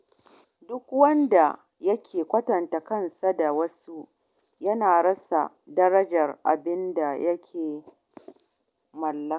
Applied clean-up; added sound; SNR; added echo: none; none; none; none.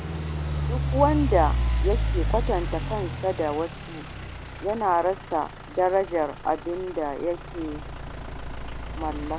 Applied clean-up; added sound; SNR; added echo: none; Idling / Truck; 2 dB; none.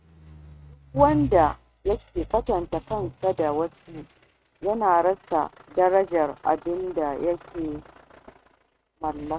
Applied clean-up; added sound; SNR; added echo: neural mask model RNNoise.